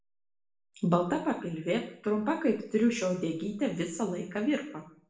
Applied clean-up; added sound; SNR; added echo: none; none; none; reverberation time 0.5 s.